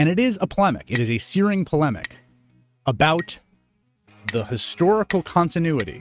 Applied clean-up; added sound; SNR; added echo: neural mask model RNNoise.